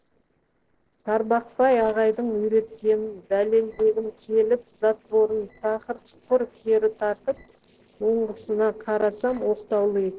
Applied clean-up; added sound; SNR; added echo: neural separator model SepFormer DNS4.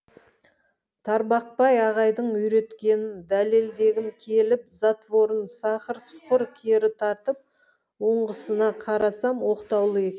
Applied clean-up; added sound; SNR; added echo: none; none; none; none.